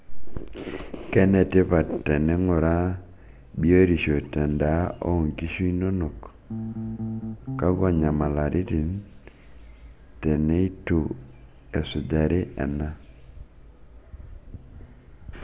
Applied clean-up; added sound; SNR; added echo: none; Bass guitar; 8 dB; none.